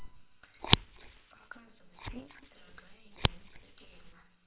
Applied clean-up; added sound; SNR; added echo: neural separator model SepFormer WHAMR!.